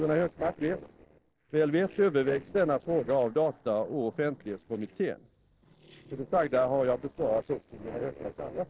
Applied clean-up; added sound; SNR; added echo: neural separator model SepFormer DNS4.